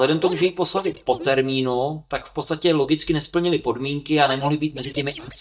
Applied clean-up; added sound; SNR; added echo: neural mask model DeepFilterNet 3.